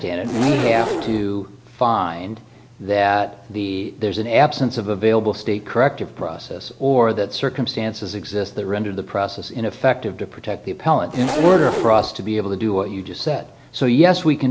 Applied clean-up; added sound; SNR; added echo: none; Zipper (clothing); 5 dB; none.